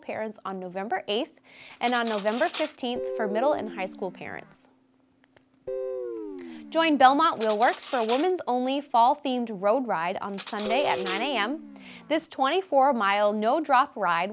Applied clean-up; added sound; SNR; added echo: none; Cutlery, silverware + Guitar; 12 dB; none.